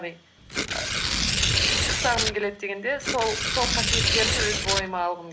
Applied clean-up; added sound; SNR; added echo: none; Tearing; -5 dB; none.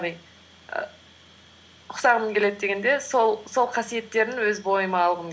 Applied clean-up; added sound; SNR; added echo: none; none; none; none.